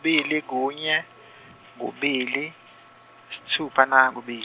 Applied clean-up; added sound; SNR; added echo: none; none; none; none.